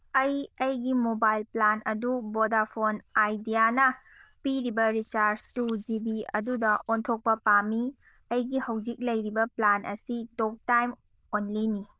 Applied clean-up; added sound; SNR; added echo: neural diffusion model UNIVERSE++.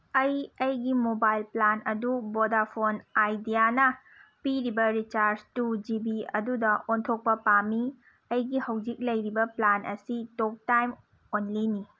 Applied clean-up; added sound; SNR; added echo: none; none; none; none.